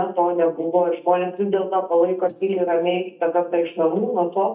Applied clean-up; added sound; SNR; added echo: neural mask model DeepFilterNet 3.